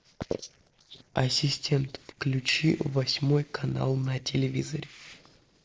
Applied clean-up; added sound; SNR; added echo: neural separator model SepFormer DNS4.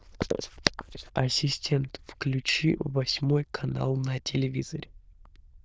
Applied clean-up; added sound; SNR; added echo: neural diffusion model UNIVERSE++.